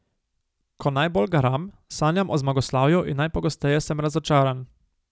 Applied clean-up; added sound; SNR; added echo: none; none; none; none.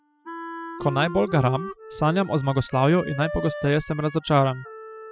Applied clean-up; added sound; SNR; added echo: classical method spectral subtraction.